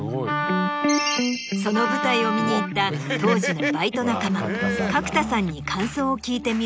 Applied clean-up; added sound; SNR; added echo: none; Wind instrument, woodwind instrument; 4 dB; none.